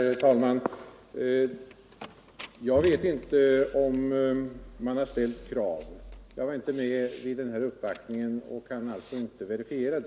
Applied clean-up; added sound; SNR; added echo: none; Bowed string instrument; 17 dB; none.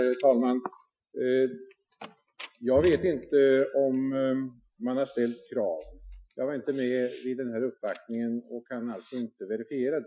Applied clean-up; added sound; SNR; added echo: classical method Wiener filter.